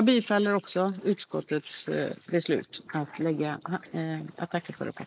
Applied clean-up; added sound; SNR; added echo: neural mask model Resemble Enhance denoiser.